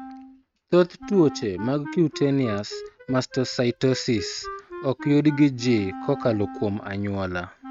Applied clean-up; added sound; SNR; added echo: neural mask model RNNoise.